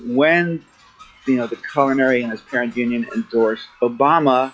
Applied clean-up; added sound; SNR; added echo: classical method log-MMSE.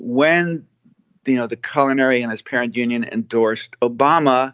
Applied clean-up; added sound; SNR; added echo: none; none; none; none.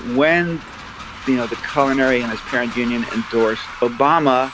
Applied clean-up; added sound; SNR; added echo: none; Train; 13 dB; none.